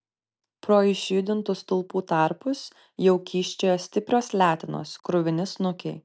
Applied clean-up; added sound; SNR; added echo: none; none; none; none.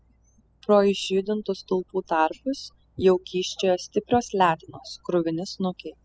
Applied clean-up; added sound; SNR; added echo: classical method spectral subtraction.